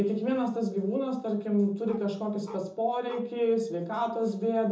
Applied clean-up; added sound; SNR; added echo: none; Bark; 20 dB; reverberation time 0.6 s.